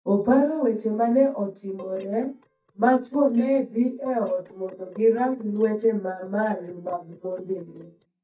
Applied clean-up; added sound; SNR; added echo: neural mask model DeepFilterNet 3.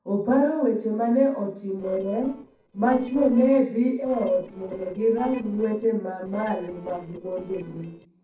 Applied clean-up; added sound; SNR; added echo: neural separator model SepFormer DNS4.